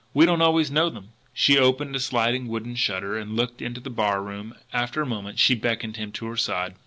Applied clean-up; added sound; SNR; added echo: none; none; none; none.